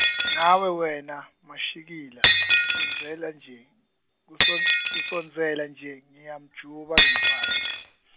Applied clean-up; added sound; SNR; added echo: none; Shatter; -5 dB; none.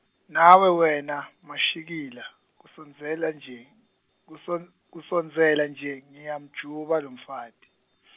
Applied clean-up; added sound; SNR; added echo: none; none; none; none.